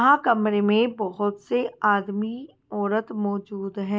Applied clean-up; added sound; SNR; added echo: none; none; none; none.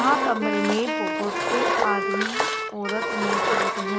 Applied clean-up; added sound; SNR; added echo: none; Engine + Wind instrument, woodwind instrument; -3 dB; none.